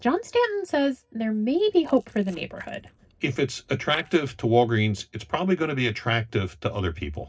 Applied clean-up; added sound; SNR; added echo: neural separator model SepFormer DNS4.